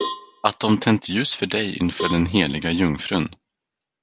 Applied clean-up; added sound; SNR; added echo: none; Cowbell; 13 dB; none.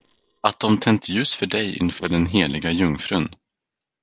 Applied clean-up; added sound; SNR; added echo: neural separator model SepFormer DNS4.